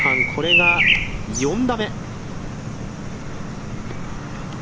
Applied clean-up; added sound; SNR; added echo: none; Bird vocalization, bird call, bird song; -3 dB; none.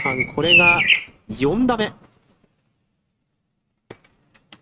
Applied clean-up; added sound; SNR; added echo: neural mask model RNNoise.